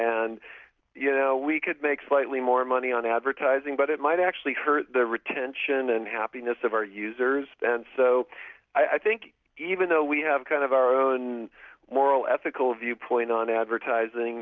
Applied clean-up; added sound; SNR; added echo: none; none; none; none.